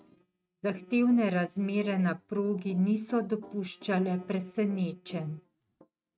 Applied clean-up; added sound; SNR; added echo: neural mask model RNNoise.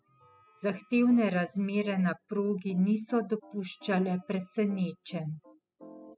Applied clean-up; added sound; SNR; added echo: classical method spectral subtraction.